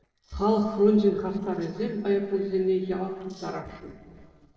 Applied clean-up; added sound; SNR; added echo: neural separator model SepFormer DNS4.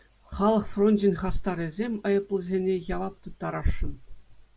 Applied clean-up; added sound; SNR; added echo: none; none; none; none.